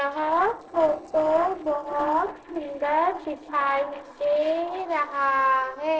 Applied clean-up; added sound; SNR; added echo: neural separator model SepFormer DNS4.